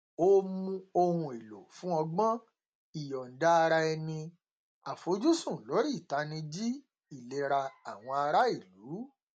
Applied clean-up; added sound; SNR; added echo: none; none; none; none.